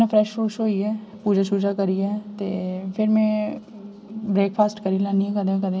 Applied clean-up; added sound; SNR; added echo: none; none; none; none.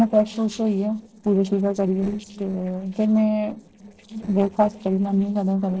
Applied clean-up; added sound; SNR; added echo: neural separator model SepFormer DNS4.